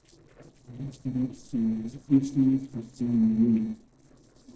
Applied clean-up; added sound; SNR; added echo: neural separator model SepFormer DNS4.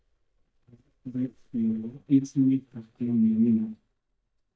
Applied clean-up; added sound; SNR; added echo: neural mask model DeepFilterNet 3.